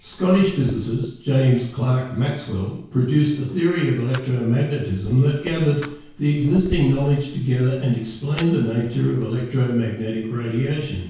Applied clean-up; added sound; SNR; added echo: none; Fire; 18 dB; reverberation time 0.6 s.